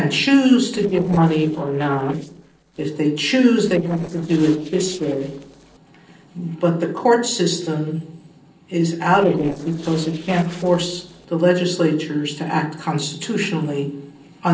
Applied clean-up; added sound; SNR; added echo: neural separator model SepFormer DNS4.